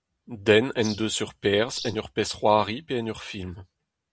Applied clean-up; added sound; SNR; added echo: none; Bird vocalization, bird call, bird song; 15 dB; none.